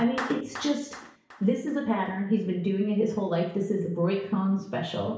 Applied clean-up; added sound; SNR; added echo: none; Clapping; 17 dB; reverberation time 0.6 s.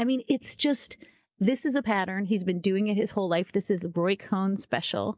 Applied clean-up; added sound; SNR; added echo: none; none; none; none.